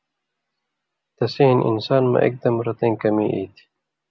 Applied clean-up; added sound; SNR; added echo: none; none; none; none.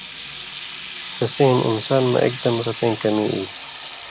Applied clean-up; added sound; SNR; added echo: none; Sink (filling or washing) / Water tap, faucet; 7 dB; none.